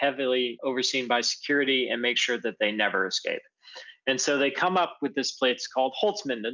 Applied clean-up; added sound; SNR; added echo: none; none; none; none.